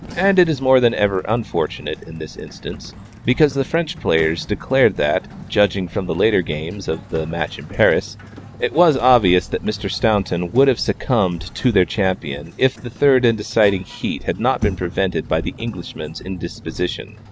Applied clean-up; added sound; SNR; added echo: none; Sliding door; 17 dB; none.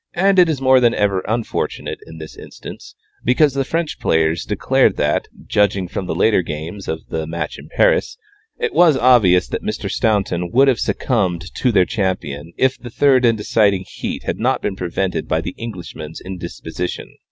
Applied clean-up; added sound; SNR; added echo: none; none; none; none.